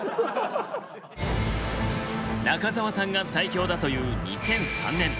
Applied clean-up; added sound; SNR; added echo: none; none; none; none.